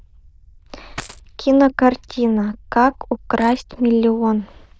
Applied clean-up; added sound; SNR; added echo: neural diffusion model UNIVERSE++.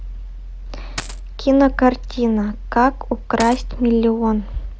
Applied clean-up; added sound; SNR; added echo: none; Coin (dropping); 12 dB; none.